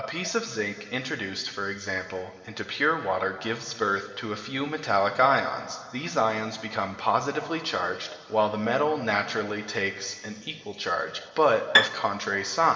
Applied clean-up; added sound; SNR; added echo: none; Bowed string instrument; -2 dB; reverberation time 2.1 s.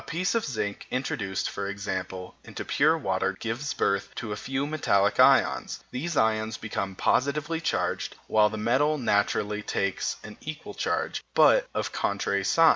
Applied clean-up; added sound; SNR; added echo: none; none; none; none.